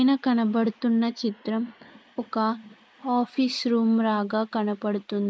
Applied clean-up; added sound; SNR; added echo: neural mask model Resemble Enhance denoiser.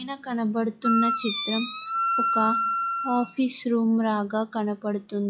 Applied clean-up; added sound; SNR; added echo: classical method log-MMSE.